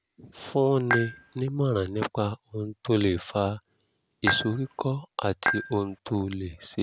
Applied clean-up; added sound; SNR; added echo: none; Dishes, pots, and pans / Chink, clink; 1 dB; none.